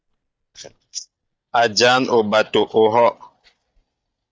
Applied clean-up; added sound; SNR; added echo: neural mask model DeepFilterNet 3.